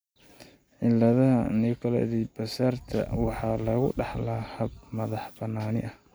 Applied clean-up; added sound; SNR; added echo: none; none; none; none.